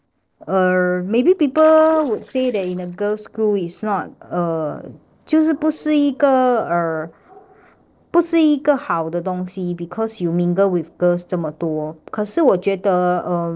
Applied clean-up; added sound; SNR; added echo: neural separator model SepFormer DNS4.